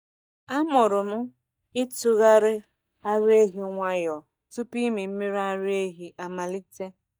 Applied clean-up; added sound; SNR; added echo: neural mask model DeepFilterNet 3.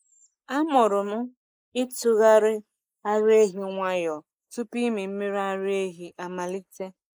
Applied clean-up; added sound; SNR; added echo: neural mask model Resemble Enhance denoiser.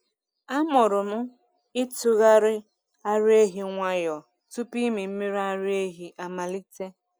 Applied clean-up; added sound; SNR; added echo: none; none; none; none.